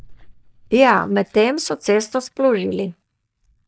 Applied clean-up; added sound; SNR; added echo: neural mask model DeepFilterNet 3.